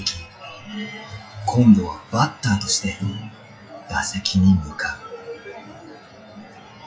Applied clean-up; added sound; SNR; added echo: classical method WPE with log-MMSE.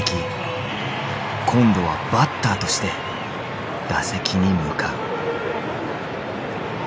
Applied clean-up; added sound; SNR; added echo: none; none; none; none.